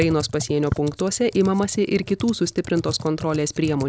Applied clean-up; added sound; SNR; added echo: none; Computer keyboard; 12 dB; none.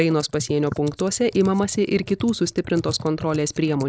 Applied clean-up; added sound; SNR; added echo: neural mask model Resemble Enhance denoiser.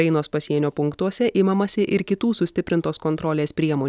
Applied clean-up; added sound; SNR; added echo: none; none; none; none.